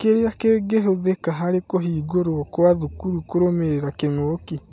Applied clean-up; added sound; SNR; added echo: none; none; none; none.